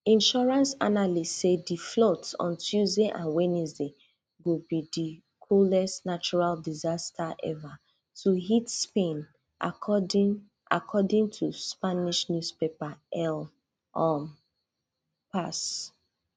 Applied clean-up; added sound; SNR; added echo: none; none; none; none.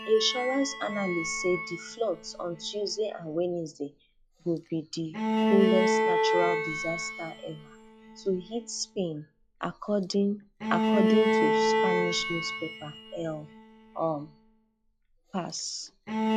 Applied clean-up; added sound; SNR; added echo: classical method log-MMSE.